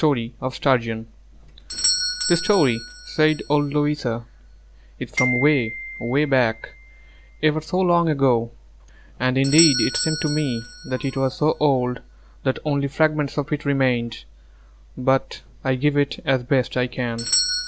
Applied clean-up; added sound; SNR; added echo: none; Glockenspiel + Doorbell; 8 dB; none.